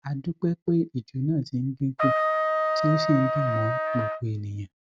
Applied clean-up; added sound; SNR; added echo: none; Trumpet; -1 dB; none.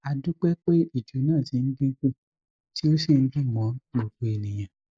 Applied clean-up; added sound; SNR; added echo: neural mask model Resemble Enhance denoiser.